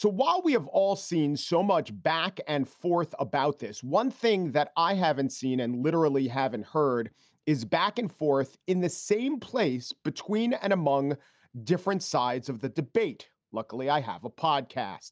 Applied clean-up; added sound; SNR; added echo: none; none; none; none.